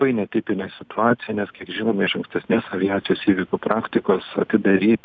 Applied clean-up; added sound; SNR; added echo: none; none; none; none.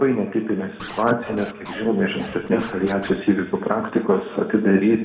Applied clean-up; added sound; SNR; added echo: none; Scratching (performance technique); 16 dB; reverberation time 1.6 s.